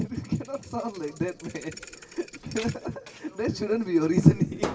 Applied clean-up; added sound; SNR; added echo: none; Thump, thud; 14 dB; reverberation time 2.5 s.